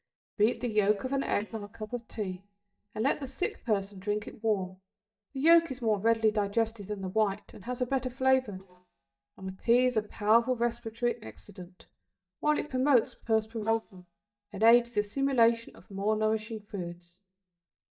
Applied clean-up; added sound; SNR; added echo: neural mask model DeepFilterNet 3.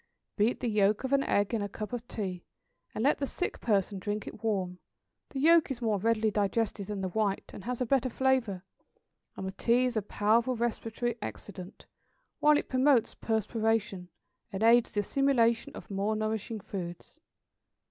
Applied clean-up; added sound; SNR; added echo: none; none; none; none.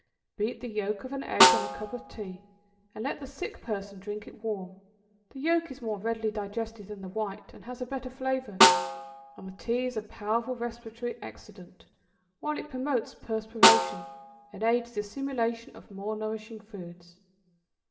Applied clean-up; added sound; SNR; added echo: none; Snare drum; -5 dB; reverberation time 0.8 s.